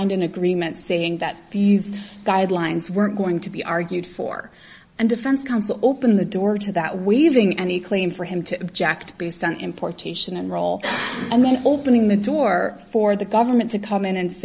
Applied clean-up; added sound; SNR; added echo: none; none; none; none.